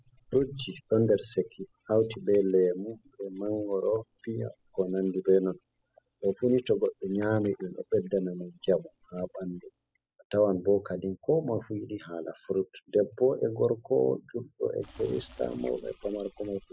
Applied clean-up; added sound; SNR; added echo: classical method spectral subtraction.